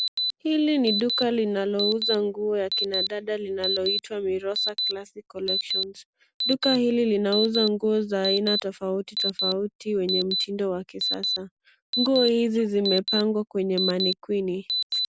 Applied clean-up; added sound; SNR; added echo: none; Alarm; 4 dB; none.